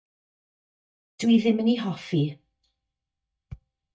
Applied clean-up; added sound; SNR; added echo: neural mask model DeepFilterNet 3.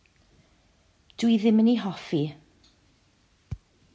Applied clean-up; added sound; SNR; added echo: none; none; none; none.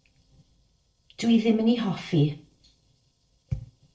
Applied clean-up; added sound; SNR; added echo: neural separator model SepFormer DNS4.